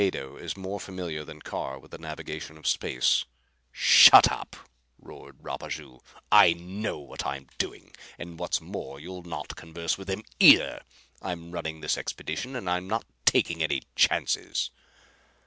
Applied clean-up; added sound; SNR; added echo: none; none; none; none.